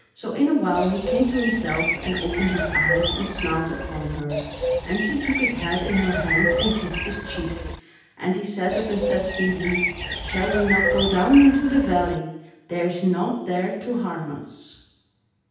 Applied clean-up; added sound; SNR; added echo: none; Bird; 2 dB; reverberation time 0.9 s.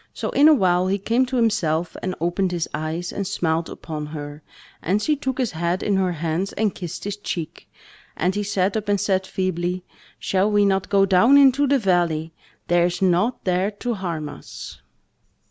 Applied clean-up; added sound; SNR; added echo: none; none; none; none.